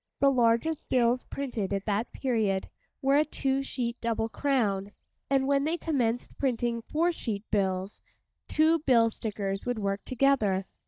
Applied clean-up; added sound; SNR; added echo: neural mask model DeepFilterNet 3.